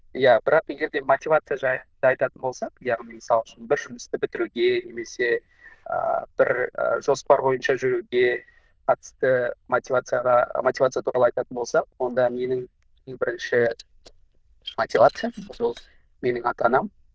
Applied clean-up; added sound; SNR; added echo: neural diffusion model UNIVERSE++.